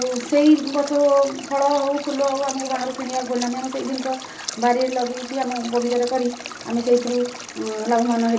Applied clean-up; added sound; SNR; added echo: none; Stream; 14 dB; reverberation time 0.3 s.